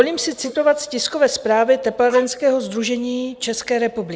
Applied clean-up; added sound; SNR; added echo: neural mask model Resemble Enhance denoiser.